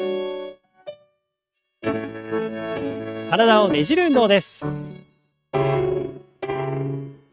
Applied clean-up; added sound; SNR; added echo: neural mask model RNNoise.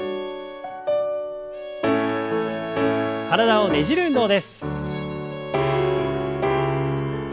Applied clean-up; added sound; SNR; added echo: none; Bowed string instrument; 15 dB; none.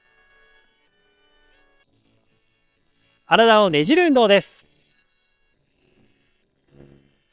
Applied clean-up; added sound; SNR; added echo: neural separator model SepFormer WHAM!.